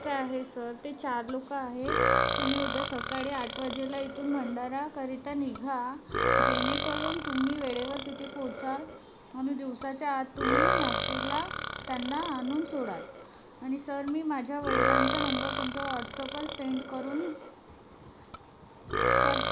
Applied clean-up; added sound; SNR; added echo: none; Burping, eructation; -2 dB; none.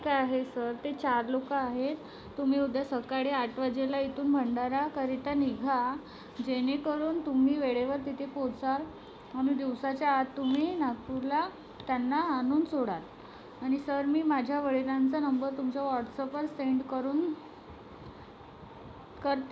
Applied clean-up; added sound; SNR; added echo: none; none; none; none.